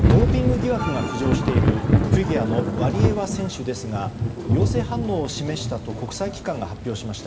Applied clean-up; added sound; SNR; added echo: none; Thunder / Rain; -4 dB; reverberation time 2.8 s.